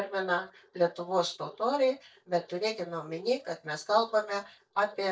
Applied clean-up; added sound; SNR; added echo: neural mask model DeepFilterNet 3.